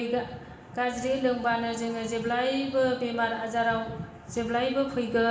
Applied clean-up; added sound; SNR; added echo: none; none; none; reverberation time 1.0 s.